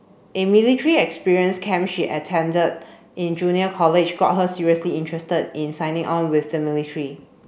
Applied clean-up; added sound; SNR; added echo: none; none; none; none.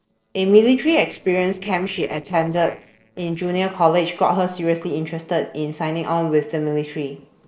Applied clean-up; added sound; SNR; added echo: neural separator model SepFormer DNS4.